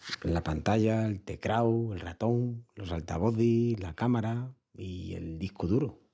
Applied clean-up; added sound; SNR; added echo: none; none; none; none.